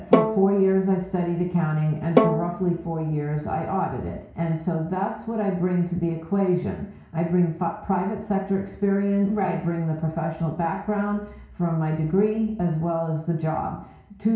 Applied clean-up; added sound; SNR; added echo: none; Bowed string instrument; 3 dB; reverberation time 0.6 s.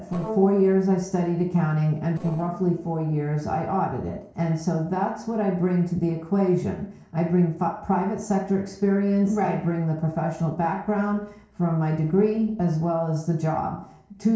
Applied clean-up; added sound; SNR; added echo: neural separator model SepFormer DNS4.